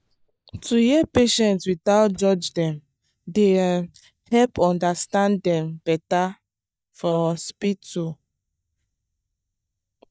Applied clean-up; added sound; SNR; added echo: neural mask model DeepFilterNet 3.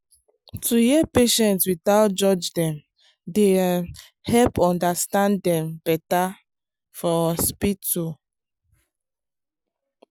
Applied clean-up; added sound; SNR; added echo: none; none; none; none.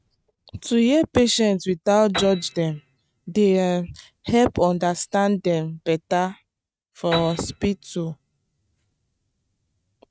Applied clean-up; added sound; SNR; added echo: neural mask model RNNoise.